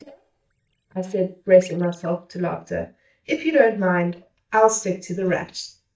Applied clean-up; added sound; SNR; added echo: neural mask model DeepFilterNet 3.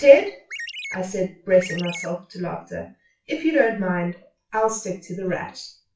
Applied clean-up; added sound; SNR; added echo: classical method WPE with log-MMSE.